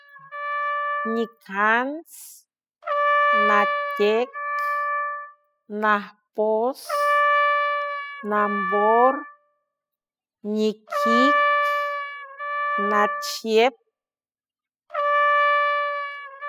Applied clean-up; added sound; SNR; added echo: classical method spectral subtraction.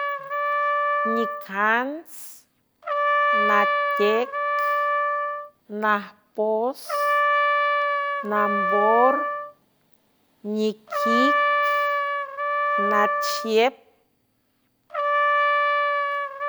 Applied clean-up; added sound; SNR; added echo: none; Trumpet; -4 dB; none.